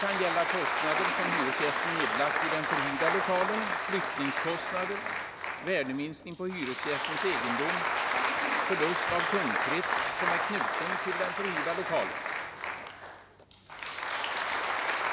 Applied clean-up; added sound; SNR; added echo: none; Applause; -3 dB; none.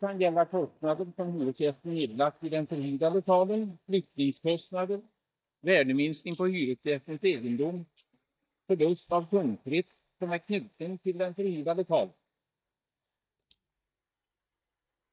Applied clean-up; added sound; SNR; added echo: neural mask model DeepFilterNet 3.